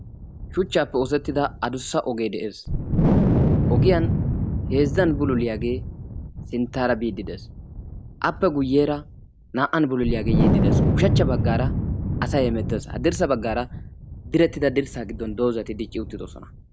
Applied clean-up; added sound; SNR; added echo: none; Wind; 0 dB; none.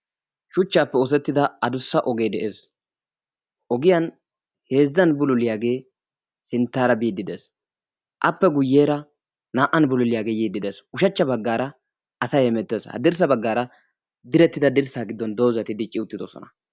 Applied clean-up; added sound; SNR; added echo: none; none; none; none.